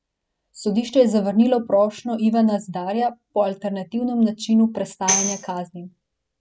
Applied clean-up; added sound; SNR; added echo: none; Tambourine; 3 dB; none.